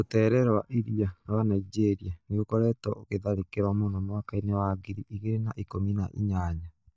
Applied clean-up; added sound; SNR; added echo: neural mask model DeepFilterNet 3.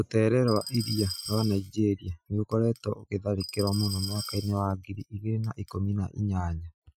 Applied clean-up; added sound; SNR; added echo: classical method Wiener filter.